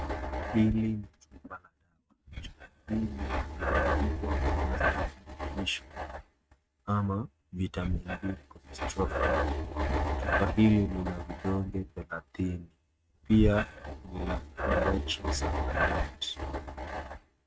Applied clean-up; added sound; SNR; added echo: neural mask model RNNoise.